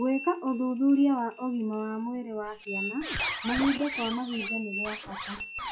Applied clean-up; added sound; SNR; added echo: classical method log-MMSE.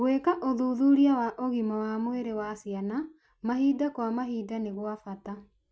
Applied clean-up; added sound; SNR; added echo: none; none; none; none.